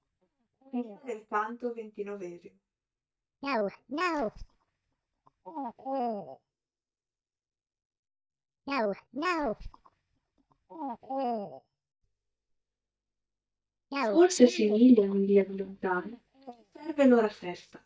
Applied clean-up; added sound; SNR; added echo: neural mask model DeepFilterNet 3.